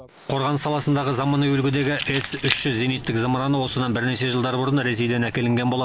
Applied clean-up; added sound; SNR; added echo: neural mask model Resemble Enhance denoiser.